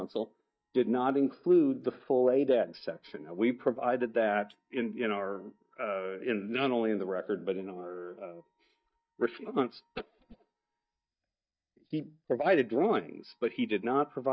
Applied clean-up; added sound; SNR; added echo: neural mask model DeepFilterNet 3.